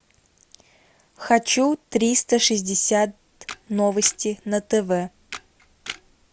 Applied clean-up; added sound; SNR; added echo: none; Camera; 17 dB; none.